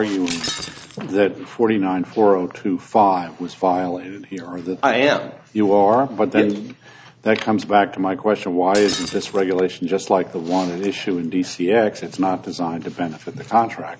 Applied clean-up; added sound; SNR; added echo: none; Shatter; 14 dB; none.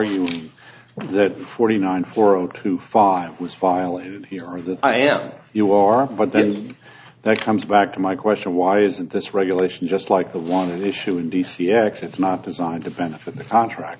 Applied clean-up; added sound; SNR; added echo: none; none; none; none.